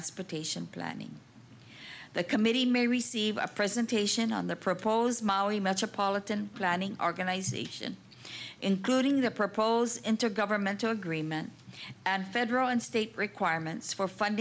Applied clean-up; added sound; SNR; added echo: none; none; none; none.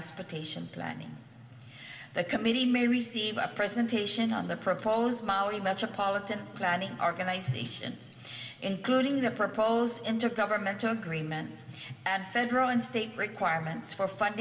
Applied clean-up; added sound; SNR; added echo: none; none; none; reverberation time 1.8 s.